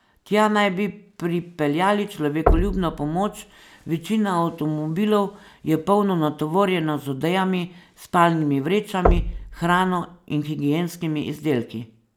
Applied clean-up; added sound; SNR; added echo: none; Knock; 4 dB; none.